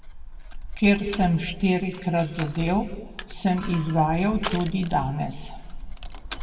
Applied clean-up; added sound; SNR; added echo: none; Crushing; 9 dB; reverberation time 1.2 s.